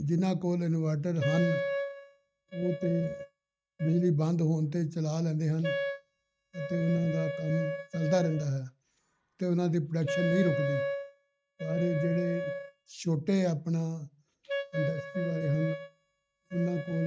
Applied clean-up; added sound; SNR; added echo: neural mask model RNNoise.